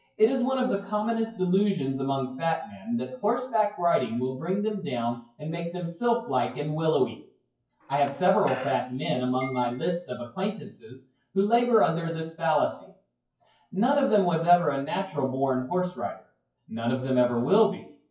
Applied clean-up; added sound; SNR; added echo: classical method WPE with log-MMSE.